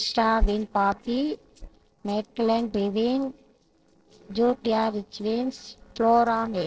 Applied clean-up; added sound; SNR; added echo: neural separator model SepFormer DNS4.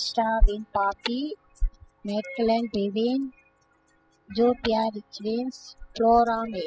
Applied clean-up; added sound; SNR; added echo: classical method spectral subtraction.